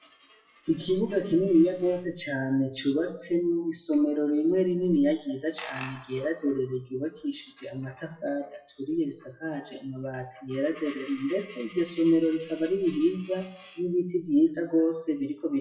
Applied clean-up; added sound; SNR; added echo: classical method WPE with log-MMSE.